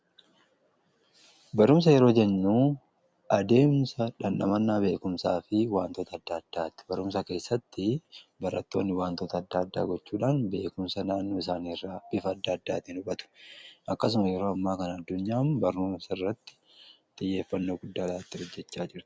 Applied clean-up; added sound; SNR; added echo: none; none; none; none.